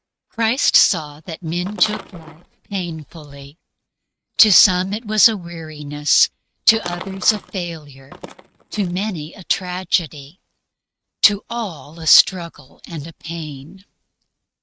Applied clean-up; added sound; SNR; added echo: neural mask model RNNoise.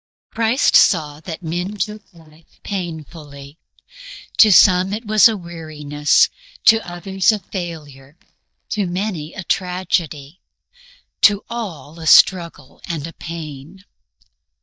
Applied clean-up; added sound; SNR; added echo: neural mask model DeepFilterNet 3.